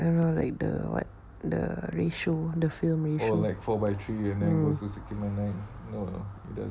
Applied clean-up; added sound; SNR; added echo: none; none; none; none.